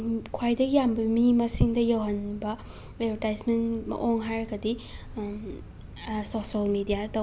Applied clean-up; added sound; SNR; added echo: none; none; none; none.